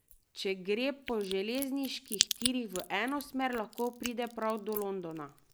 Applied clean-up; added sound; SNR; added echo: neural mask model Resemble Enhance denoiser.